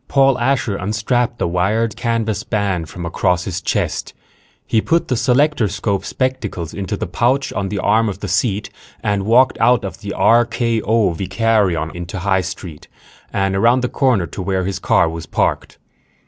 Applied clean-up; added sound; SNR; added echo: none; none; none; none.